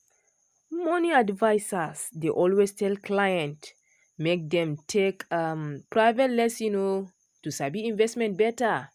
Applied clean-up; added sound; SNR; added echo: none; none; none; none.